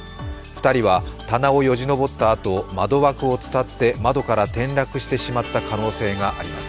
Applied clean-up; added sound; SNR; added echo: none; none; none; none.